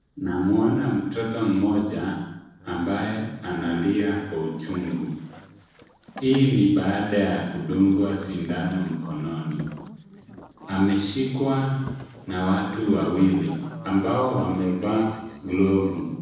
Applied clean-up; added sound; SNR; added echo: neural separator model SepFormer DNS4.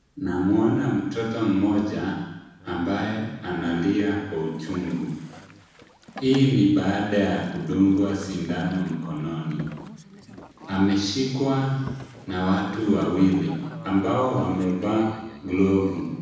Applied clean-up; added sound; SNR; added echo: none; Boat, Water vehicle; 20 dB; reverberation time 1.1 s.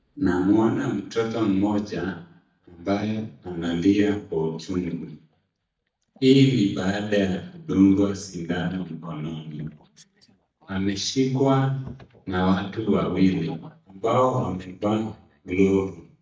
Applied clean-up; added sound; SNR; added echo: neural mask model DeepFilterNet 3.